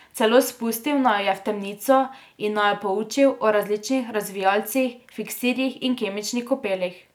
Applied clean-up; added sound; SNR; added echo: none; none; none; none.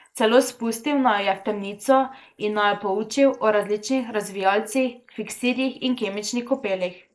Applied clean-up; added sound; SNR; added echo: neural mask model Resemble Enhance denoiser.